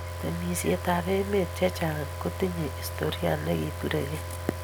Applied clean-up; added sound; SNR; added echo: none; Car; 6 dB; none.